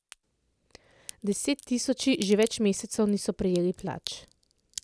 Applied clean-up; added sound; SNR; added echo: none; Crack; 16 dB; none.